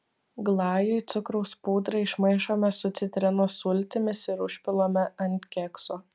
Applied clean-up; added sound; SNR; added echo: none; none; none; none.